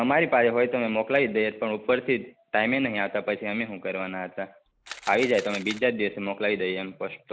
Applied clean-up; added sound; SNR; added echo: none; Camera; 16 dB; none.